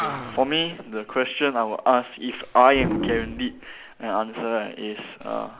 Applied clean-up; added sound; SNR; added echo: none; Animal; 10 dB; none.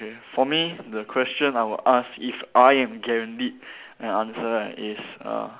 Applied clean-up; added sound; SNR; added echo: none; none; none; none.